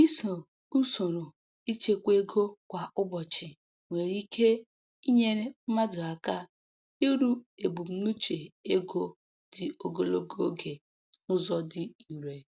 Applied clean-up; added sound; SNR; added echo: none; none; none; none.